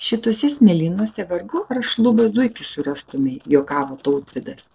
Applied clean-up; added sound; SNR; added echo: neural separator model SepFormer DNS4.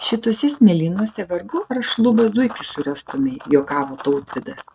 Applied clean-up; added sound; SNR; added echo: neural mask model RNNoise.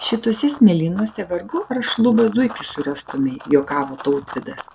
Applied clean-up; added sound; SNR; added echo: none; Run; 18 dB; none.